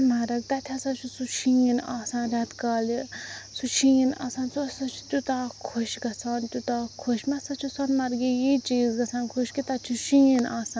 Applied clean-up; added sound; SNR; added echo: none; none; none; none.